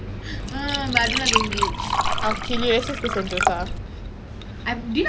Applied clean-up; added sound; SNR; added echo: none; Liquid; -2 dB; none.